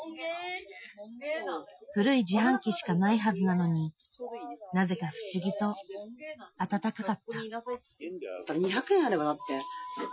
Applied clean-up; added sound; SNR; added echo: classical method Wiener filter.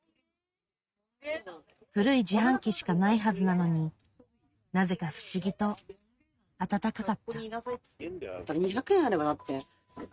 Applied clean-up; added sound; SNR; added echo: neural mask model RNNoise.